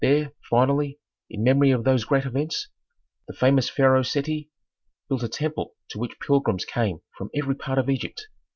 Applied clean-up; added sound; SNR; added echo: none; none; none; none.